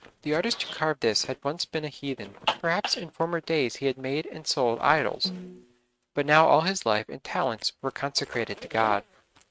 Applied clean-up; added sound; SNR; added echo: neural mask model RNNoise.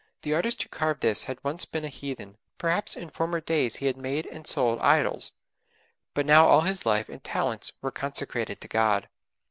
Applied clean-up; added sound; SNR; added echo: none; none; none; none.